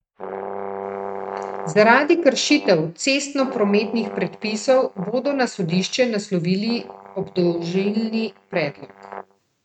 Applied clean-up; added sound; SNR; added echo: neural mask model RNNoise.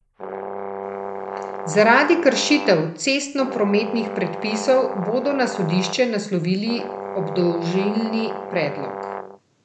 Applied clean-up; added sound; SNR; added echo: none; Brass instrument; 9 dB; none.